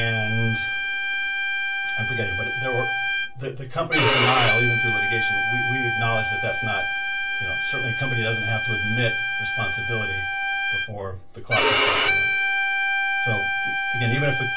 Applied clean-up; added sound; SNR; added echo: none; Bowed string instrument; -4 dB; reverberation time 0.2 s.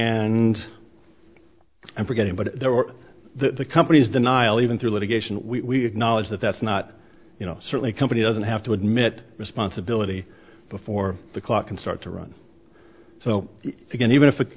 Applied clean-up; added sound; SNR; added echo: none; none; none; none.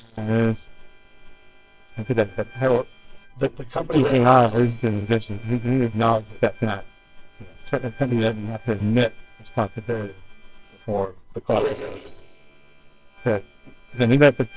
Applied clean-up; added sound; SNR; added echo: neural separator model SepFormer WHAMR!.